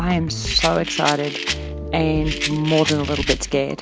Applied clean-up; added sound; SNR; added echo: none; Rattle; 7 dB; none.